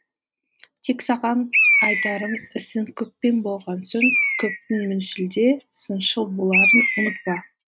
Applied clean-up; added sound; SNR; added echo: neural mask model RNNoise.